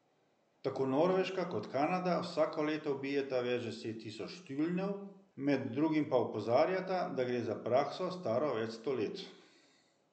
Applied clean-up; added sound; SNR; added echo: none; none; none; none.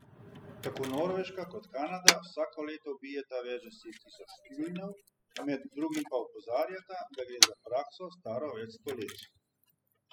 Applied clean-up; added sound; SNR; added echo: classical method spectral subtraction.